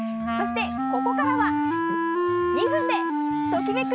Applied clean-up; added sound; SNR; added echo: none; Wind instrument, woodwind instrument; -5 dB; none.